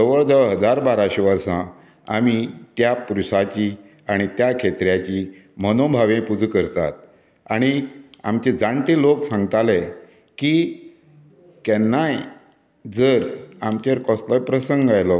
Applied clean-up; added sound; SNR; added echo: none; none; none; none.